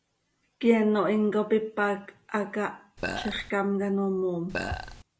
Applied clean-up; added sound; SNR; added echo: none; Burping, eructation; 6 dB; none.